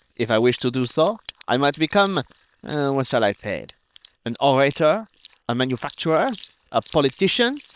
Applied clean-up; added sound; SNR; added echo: neural separator model SepFormer WHAM!.